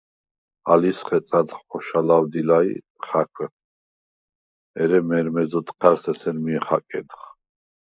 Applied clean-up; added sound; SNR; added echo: neural mask model Resemble Enhance denoiser.